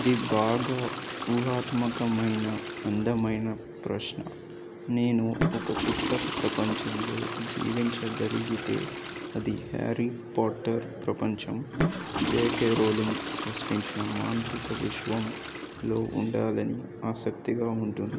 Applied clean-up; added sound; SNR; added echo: none; Toilet flush / Water; 6 dB; none.